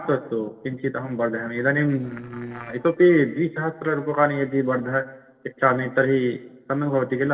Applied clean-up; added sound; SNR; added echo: neural separator model SepFormer DNS4.